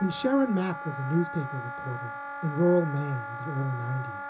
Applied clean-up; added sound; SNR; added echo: none; Wind instrument, woodwind instrument; 9 dB; reverberation time 0.2 s.